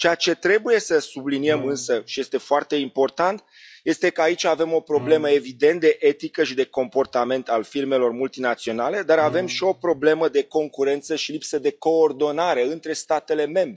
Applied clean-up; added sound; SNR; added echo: classical method log-MMSE.